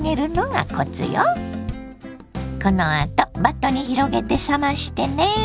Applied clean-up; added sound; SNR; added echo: none; none; none; none.